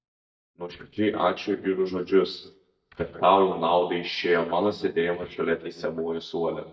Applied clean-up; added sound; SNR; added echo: neural mask model DeepFilterNet 3.